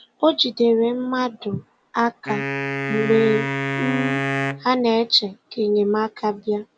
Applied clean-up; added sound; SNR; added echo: none; Wind instrument, woodwind instrument; 4 dB; none.